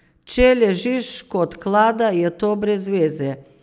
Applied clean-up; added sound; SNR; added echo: none; none; none; none.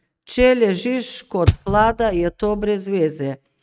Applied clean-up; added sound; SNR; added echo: neural mask model RNNoise.